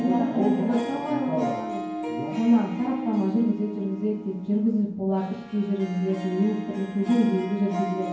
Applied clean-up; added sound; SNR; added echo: none; Harp; 10 dB; reverberation time 0.9 s.